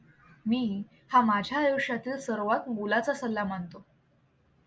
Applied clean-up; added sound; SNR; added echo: none; none; none; none.